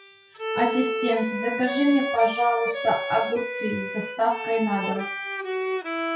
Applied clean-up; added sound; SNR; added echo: classical method WPE with log-MMSE.